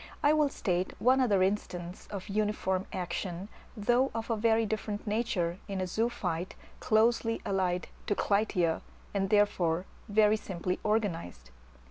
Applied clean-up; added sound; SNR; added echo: none; none; none; none.